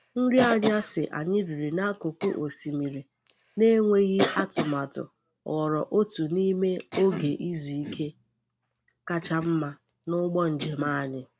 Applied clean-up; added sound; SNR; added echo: none; Cough; 11 dB; none.